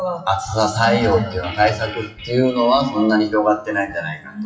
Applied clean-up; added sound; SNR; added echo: classical method WPE with log-MMSE.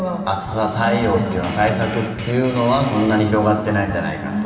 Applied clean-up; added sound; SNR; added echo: none; Drum kit; 15 dB; reverberation time 2.5 s.